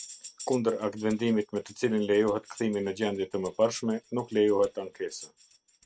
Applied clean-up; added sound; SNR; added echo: neural mask model RNNoise.